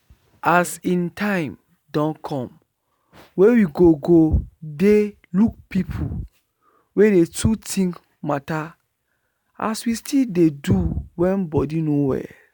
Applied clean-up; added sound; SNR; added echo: none; none; none; none.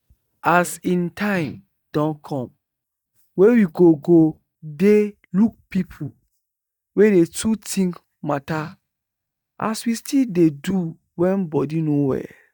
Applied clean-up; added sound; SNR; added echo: neural mask model DeepFilterNet 3.